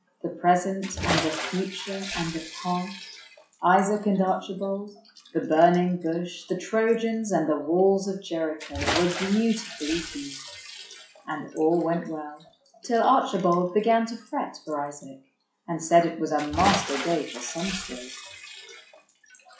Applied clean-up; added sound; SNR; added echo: classical method log-MMSE.